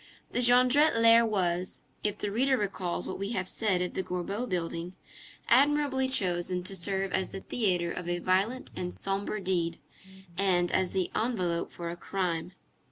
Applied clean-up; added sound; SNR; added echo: none; Bass guitar; 19 dB; none.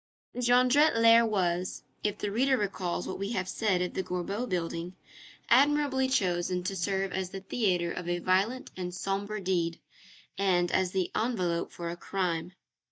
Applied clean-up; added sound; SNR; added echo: neural mask model DeepFilterNet 3.